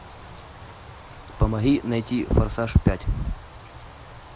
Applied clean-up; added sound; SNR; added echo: none; Bird; 19 dB; none.